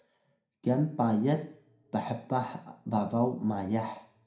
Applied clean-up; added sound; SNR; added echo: none; none; none; reverberation time 0.4 s.